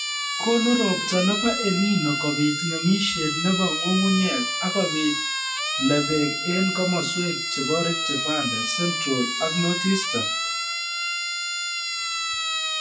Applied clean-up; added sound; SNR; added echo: classical method WPE with log-MMSE.